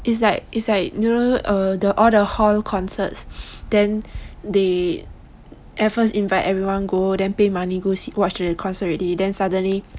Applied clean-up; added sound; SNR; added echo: none; none; none; none.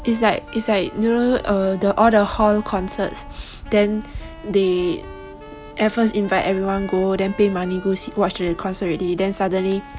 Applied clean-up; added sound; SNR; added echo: none; Wind instrument, woodwind instrument + Wind instrument, woodwind instrument; 19 dB; none.